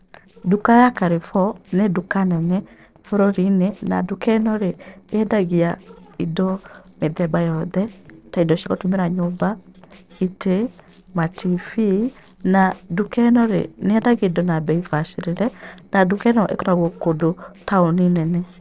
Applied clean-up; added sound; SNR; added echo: neural separator model SepFormer DNS4.